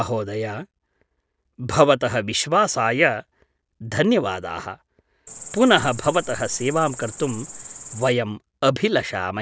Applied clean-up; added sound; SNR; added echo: none; Cricket; 13 dB; none.